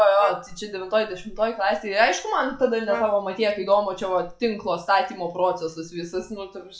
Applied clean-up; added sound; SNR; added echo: classical method log-MMSE.